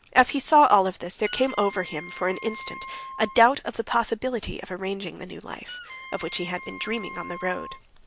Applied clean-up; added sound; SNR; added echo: none; Wind instrument, woodwind instrument; 15 dB; none.